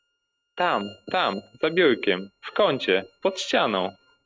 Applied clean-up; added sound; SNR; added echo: neural mask model RNNoise.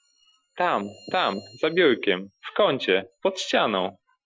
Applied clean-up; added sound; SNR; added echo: classical method Wiener filter.